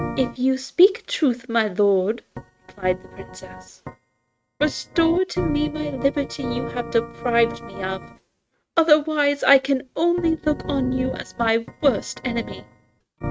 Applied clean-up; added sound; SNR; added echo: neural mask model RNNoise.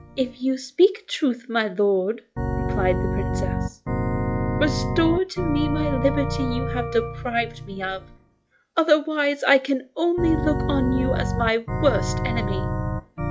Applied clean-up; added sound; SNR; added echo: classical method log-MMSE.